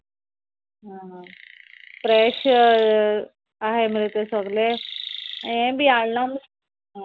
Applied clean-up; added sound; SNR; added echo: none; Chirp, tweet; 14 dB; none.